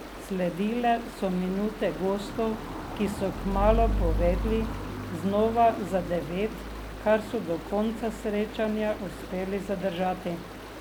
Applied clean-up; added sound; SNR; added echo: none; Stream; 6 dB; none.